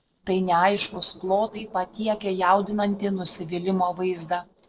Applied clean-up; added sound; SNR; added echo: neural separator model SepFormer DNS4.